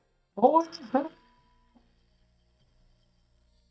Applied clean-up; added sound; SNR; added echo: neural mask model DeepFilterNet 3.